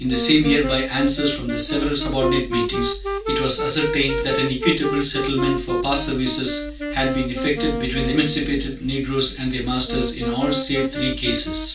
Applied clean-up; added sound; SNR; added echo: none; Wind instrument, woodwind instrument; 6 dB; reverberation time 0.2 s.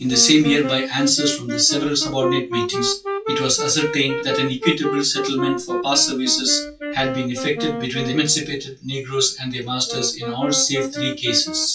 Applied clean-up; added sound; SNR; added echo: classical method WPE with log-MMSE.